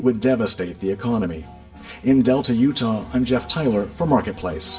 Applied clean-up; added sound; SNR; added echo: none; none; none; reverberation time 0.4 s.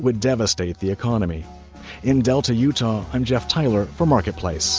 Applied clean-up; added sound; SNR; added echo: none; none; none; none.